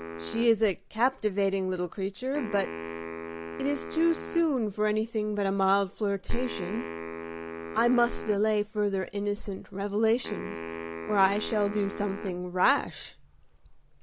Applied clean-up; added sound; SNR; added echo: none; Wind instrument, woodwind instrument; 12 dB; none.